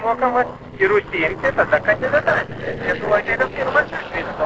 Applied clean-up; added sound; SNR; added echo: neural separator model SepFormer DNS4.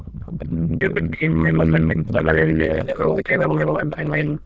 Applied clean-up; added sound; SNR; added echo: neural diffusion model UNIVERSE++.